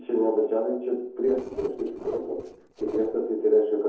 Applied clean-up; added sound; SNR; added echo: neural separator model SepFormer DNS4.